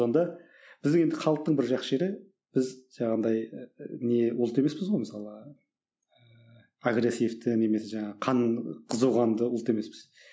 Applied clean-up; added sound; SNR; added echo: none; none; none; none.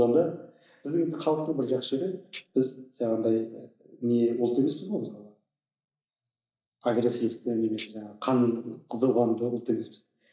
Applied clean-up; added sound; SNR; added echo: neural mask model DeepFilterNet 3.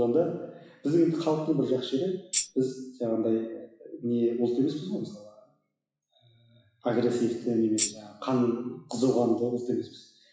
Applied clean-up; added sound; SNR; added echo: classical method WPE with log-MMSE.